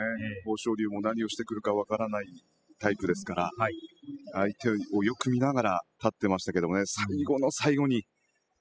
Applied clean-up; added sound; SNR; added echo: classical method spectral subtraction.